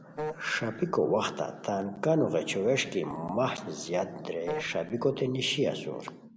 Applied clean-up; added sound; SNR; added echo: none; Wind instrument, woodwind instrument; 10 dB; none.